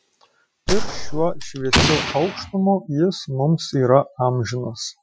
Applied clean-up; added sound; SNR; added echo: classical method Wiener filter.